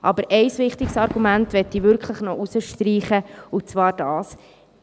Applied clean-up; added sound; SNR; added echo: none; Fireworks; 18 dB; none.